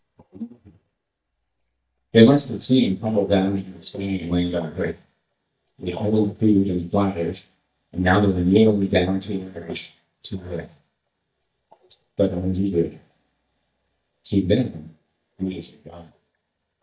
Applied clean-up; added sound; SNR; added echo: neural mask model DeepFilterNet 3.